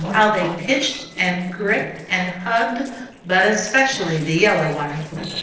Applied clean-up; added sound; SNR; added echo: neural separator model SepFormer DNS4.